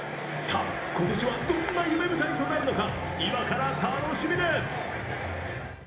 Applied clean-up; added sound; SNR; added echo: none; none; none; reverberation time 1.0 s.